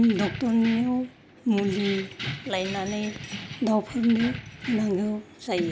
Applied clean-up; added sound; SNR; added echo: none; Keys jangling; 11 dB; none.